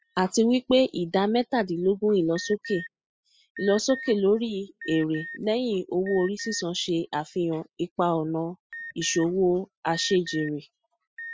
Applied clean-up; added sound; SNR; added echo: classical method spectral subtraction.